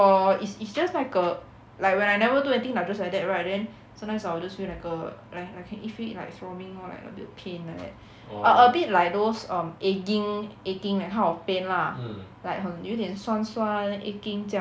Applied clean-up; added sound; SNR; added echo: none; none; none; none.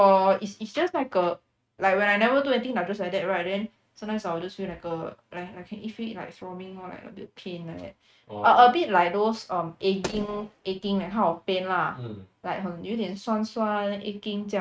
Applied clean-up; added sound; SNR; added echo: neural mask model RNNoise.